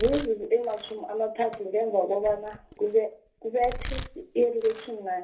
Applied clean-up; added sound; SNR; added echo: none; Domestic sounds, home sounds; 14 dB; reverberation time 0.3 s.